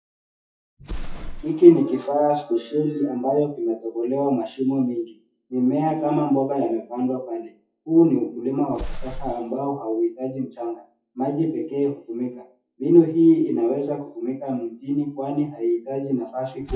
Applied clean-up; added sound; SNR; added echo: classical method WPE with log-MMSE.